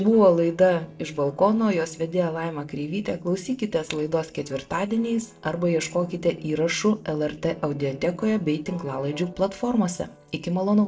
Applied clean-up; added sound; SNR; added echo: neural separator model SepFormer DNS4.